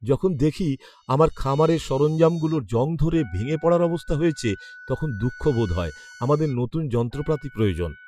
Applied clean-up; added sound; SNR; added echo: classical method Wiener filter.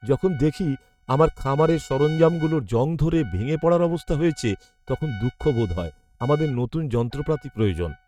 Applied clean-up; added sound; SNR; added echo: neural mask model RNNoise.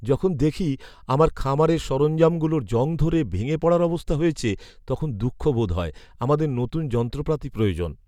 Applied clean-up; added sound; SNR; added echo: none; none; none; none.